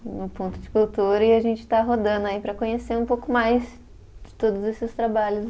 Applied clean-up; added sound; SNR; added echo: none; none; none; none.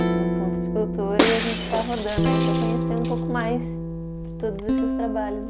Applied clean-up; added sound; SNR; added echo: none; Guitar + Shatter; -5 dB; none.